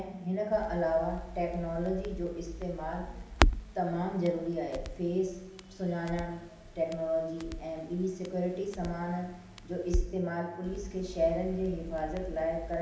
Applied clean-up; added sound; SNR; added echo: none; Crackle; 4 dB; reverberation time 0.9 s.